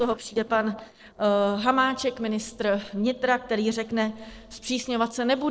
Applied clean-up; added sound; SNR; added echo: neural separator model SepFormer DNS4.